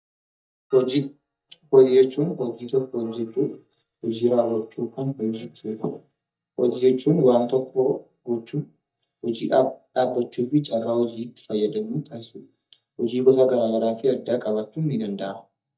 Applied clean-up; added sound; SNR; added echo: neural mask model DeepFilterNet 3.